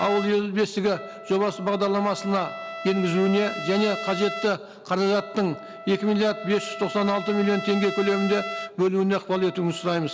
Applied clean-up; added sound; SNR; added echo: none; Trumpet; 11 dB; none.